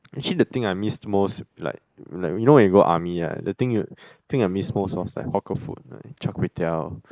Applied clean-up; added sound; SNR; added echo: neural mask model Resemble Enhance denoiser.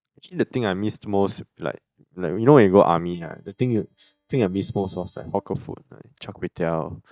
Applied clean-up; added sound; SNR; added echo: neural mask model DeepFilterNet 3.